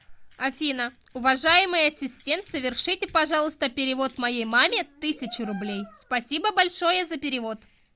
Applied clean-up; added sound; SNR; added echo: none; none; none; none.